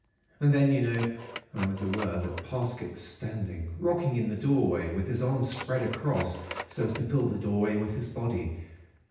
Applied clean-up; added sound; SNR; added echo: none; Telephone; 16 dB; reverberation time 0.9 s.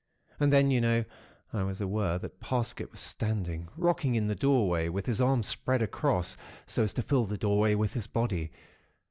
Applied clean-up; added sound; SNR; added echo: none; none; none; none.